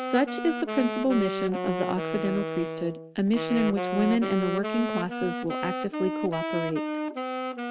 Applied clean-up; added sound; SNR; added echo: none; Wind instrument, woodwind instrument; 3 dB; none.